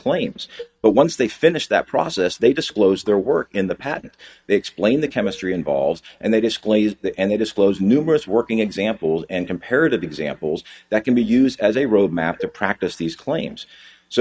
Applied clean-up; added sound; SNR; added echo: neural mask model RNNoise.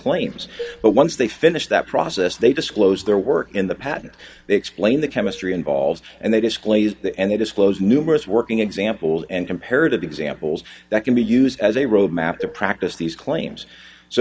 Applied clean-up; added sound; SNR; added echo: none; Dishes, pots, and pans; 17 dB; none.